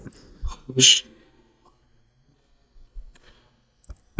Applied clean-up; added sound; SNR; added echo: neural mask model DeepFilterNet 3.